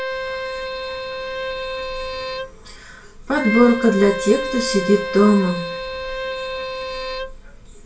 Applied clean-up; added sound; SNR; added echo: none; Bowed string instrument; 6 dB; reverberation time 0.3 s.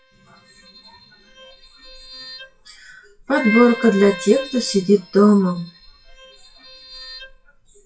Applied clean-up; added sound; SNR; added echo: classical method WPE with log-MMSE.